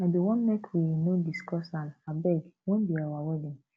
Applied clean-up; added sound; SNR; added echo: none; none; none; none.